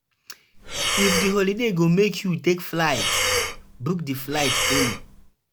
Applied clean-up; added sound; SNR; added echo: none; Breathing; 1 dB; none.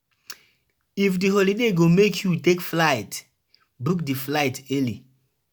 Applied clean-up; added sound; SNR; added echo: none; none; none; none.